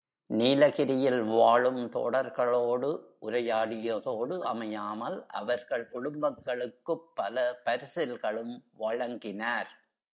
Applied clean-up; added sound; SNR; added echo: neural mask model Resemble Enhance denoiser.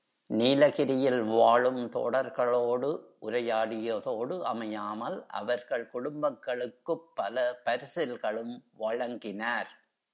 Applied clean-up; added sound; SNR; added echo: none; none; none; none.